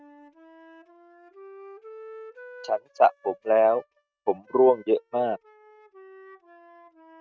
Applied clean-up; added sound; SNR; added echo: neural mask model RNNoise.